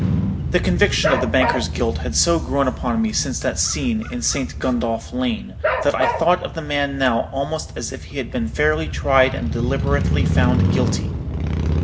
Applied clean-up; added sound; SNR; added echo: none; Motorcycle + Bark; 1 dB; none.